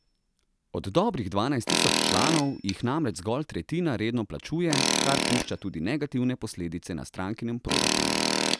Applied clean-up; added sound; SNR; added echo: none; Tools; 1 dB; none.